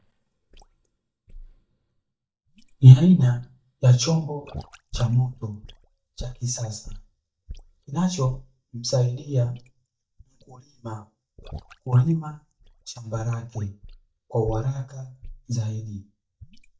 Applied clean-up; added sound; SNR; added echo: neural mask model DeepFilterNet 3.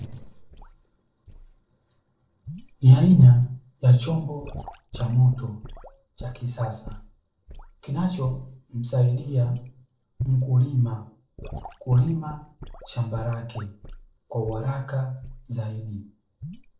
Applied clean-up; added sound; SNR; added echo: neural separator model SepFormer DNS4.